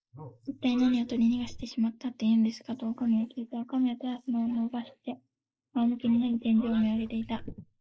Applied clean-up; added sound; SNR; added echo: neural mask model Resemble Enhance denoiser.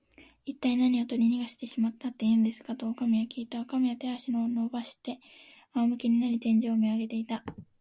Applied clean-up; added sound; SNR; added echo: none; none; none; none.